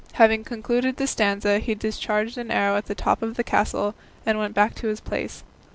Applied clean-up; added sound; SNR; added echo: none; none; none; none.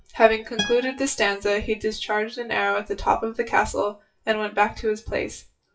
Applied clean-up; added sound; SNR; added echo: classical method WPE with log-MMSE.